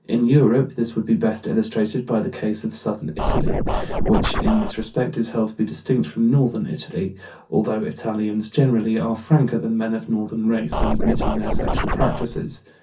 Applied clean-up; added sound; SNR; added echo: none; Scratching (performance technique); 0 dB; reverberation time 0.3 s.